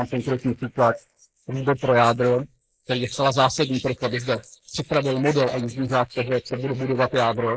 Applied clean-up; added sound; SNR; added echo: neural mask model Resemble Enhance denoiser.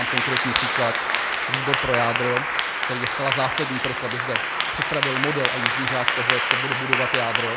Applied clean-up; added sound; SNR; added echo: none; Applause / Clapping; -5 dB; none.